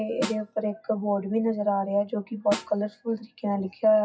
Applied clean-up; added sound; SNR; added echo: classical method WPE with log-MMSE.